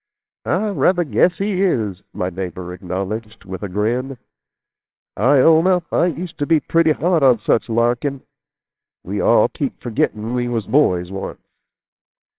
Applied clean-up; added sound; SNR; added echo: neural separator model SepFormer WHAMR!.